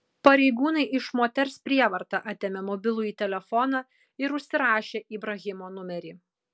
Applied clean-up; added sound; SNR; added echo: none; none; none; none.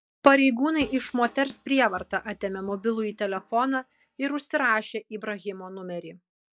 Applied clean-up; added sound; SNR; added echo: neural mask model DeepFilterNet 3.